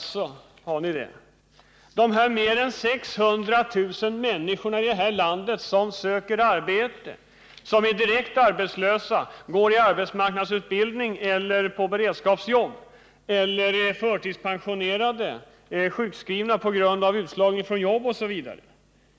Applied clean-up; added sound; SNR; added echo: none; none; none; none.